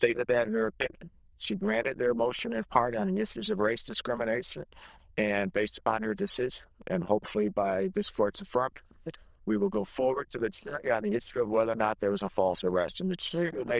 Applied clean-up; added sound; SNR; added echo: neural diffusion model UNIVERSE++.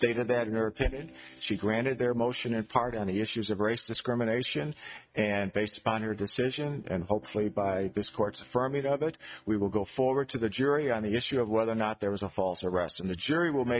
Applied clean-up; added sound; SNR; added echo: neural mask model RNNoise.